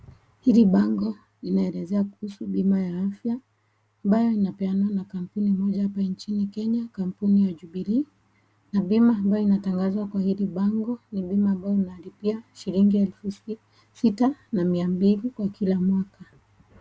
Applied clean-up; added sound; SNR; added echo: none; none; none; none.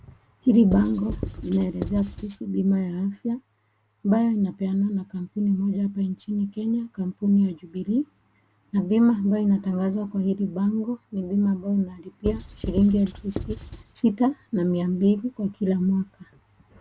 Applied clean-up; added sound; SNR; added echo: none; Writing; 9 dB; none.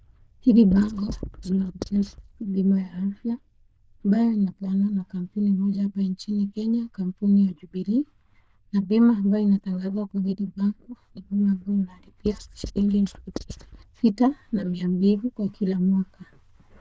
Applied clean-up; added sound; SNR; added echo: neural diffusion model UNIVERSE++.